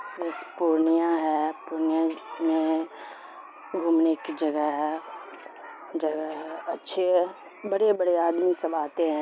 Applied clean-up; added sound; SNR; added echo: none; none; none; none.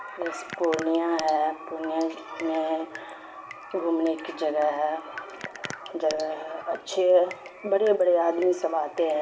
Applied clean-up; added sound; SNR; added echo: none; Drip; 18 dB; reverberation time 2.1 s.